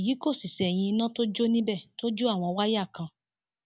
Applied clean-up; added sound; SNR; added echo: none; none; none; none.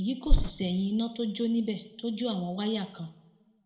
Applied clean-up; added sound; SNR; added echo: none; Bird; -2 dB; reverberation time 0.6 s.